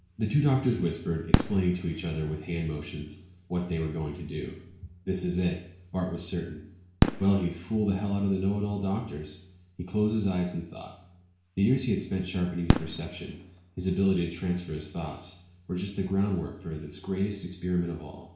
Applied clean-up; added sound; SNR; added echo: none; Fireworks; 6 dB; reverberation time 0.6 s.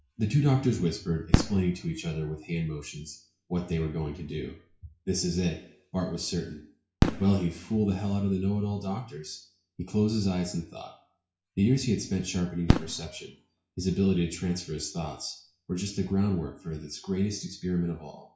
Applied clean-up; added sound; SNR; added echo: classical method WPE with log-MMSE.